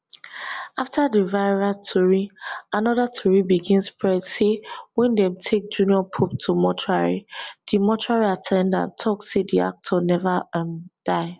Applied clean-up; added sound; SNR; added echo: none; none; none; none.